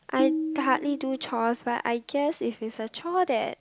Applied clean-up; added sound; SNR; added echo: none; Tabla; 5 dB; none.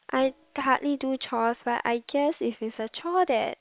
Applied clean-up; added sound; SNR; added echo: neural separator model SepFormer WHAM!.